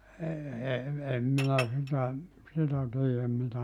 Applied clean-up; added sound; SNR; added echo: none; Chink, clink; 11 dB; none.